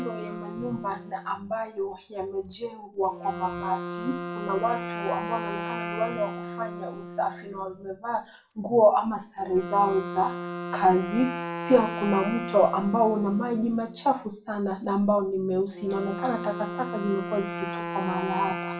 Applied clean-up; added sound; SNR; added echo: none; Wind instrument, woodwind instrument; 8 dB; reverberation time 0.3 s.